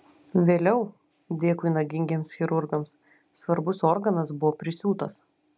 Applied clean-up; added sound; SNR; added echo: none; none; none; none.